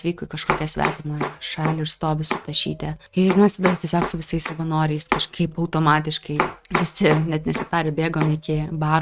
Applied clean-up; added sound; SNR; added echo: neural mask model RNNoise.